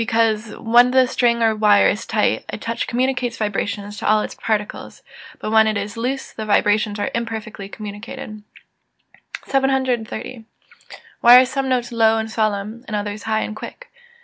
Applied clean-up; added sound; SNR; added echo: none; none; none; none.